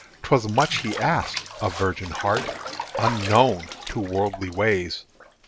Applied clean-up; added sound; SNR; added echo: none; Bathtub (filling or washing); 10 dB; none.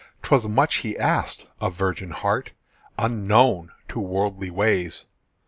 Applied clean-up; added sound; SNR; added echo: none; none; none; none.